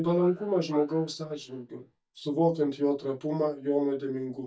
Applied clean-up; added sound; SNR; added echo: neural mask model DeepFilterNet 3.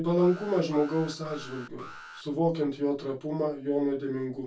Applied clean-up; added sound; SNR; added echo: none; Alarm; 19 dB; reverberation time 0.2 s.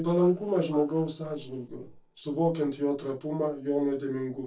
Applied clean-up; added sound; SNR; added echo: neural separator model SepFormer DNS4.